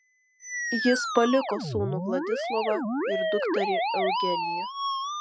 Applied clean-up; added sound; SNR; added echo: classical method spectral subtraction.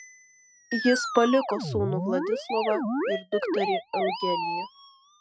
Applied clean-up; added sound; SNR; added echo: neural mask model RNNoise.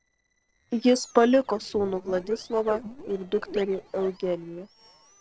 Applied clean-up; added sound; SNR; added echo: neural separator model SepFormer DNS4.